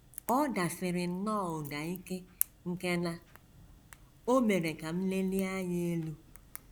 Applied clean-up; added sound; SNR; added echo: none; Crack / Crackle; 14 dB; none.